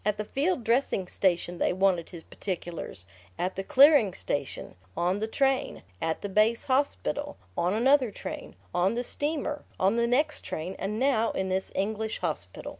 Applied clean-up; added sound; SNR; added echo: none; none; none; none.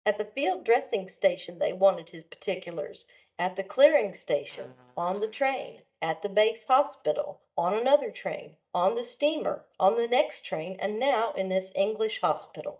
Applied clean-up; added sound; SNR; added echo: neural mask model DeepFilterNet 3.